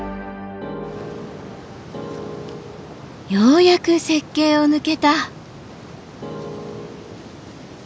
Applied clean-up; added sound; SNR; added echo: none; Keyboard (musical); 13 dB; none.